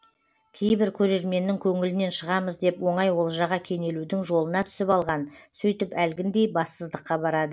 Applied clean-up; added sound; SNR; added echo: none; none; none; none.